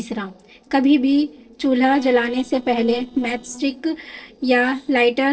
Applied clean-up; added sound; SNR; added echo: neural separator model SepFormer DNS4.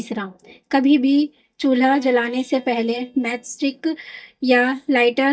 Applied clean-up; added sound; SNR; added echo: neural mask model DeepFilterNet 3.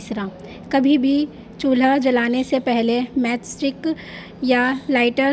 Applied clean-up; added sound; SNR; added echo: none; none; none; none.